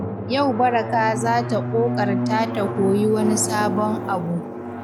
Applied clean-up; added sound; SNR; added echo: none; Drum; 4 dB; none.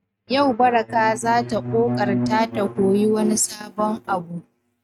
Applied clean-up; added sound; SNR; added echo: neural mask model RNNoise.